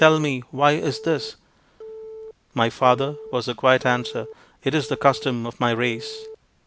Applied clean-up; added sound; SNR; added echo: none; Telephone; 17 dB; none.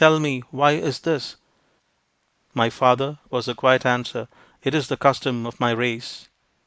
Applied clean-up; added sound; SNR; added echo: neural mask model Resemble Enhance denoiser.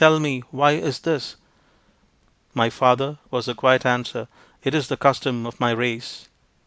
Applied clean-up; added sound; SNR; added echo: none; none; none; none.